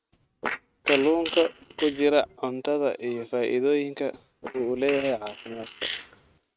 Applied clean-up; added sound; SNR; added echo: neural mask model RNNoise.